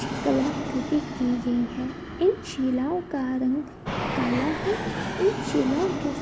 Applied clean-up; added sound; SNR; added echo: none; Fixed-wing aircraft, airplane; 5 dB; none.